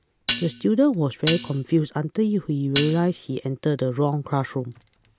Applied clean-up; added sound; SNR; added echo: none; Dishes, pots, and pans; 7 dB; none.